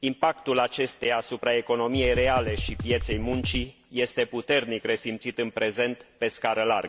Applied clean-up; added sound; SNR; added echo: none; Drum kit; 4 dB; none.